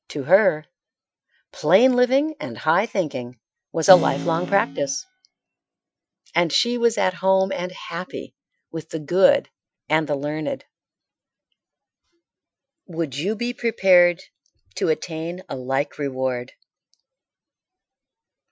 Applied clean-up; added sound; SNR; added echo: classical method Wiener filter.